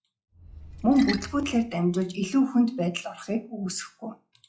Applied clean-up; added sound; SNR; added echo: classical method log-MMSE.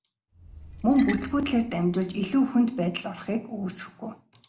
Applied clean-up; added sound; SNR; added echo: none; Splash, splatter; 14 dB; none.